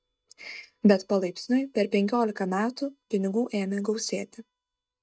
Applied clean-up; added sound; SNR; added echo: neural mask model DeepFilterNet 3.